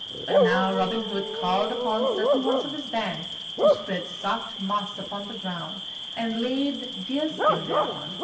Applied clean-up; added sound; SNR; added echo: none; Bark / Cricket; -2 dB; reverberation time 0.9 s.